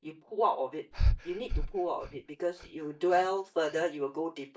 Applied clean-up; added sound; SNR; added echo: neural mask model DeepFilterNet 3.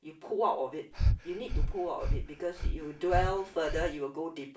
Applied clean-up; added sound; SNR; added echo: none; Breathing; -2 dB; reverberation time 0.3 s.